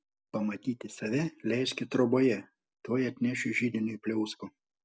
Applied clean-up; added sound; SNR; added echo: none; none; none; none.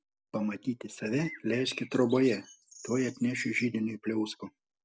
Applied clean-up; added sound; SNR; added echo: none; Bird; 18 dB; none.